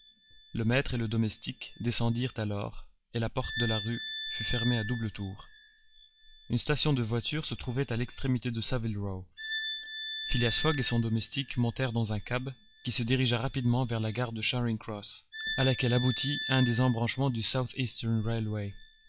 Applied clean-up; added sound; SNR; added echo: classical method log-MMSE.